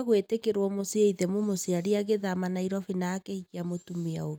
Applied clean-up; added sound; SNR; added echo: none; none; none; none.